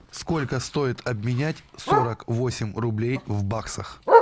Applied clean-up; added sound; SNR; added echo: none; Bark; -1 dB; none.